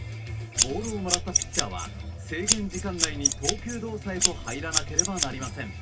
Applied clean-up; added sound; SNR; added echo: none; Scissors; -5 dB; reverberation time 0.4 s.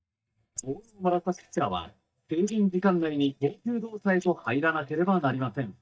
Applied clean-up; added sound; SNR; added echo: neural mask model DeepFilterNet 3.